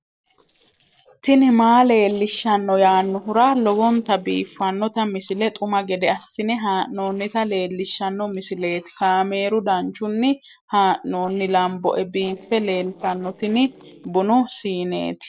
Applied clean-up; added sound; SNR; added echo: neural separator model SepFormer DNS4.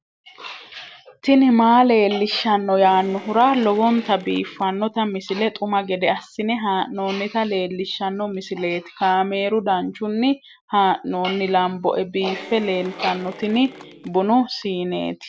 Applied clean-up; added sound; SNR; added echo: none; Applause / Cheering; 19 dB; none.